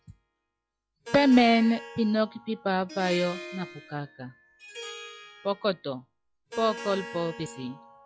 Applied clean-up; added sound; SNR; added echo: classical method log-MMSE.